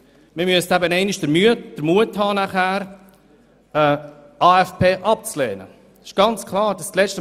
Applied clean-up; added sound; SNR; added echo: none; none; none; none.